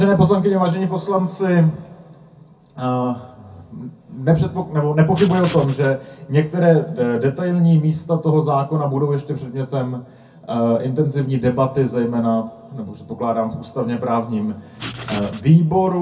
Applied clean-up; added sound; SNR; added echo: none; Writing; 10 dB; reverberation time 0.3 s.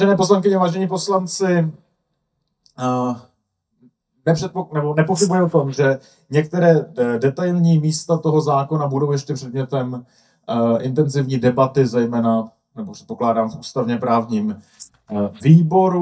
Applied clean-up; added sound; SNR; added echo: neural mask model DeepFilterNet 3.